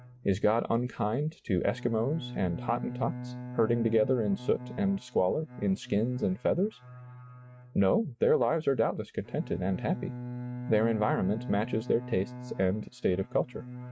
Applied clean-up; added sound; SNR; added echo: neural mask model RNNoise.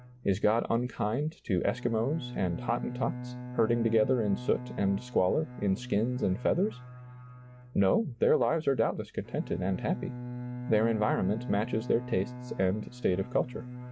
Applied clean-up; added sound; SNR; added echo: none; Bowed string instrument; 11 dB; none.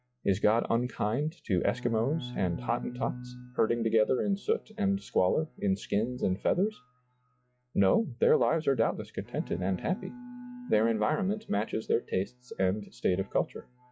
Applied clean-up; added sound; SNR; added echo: classical method log-MMSE.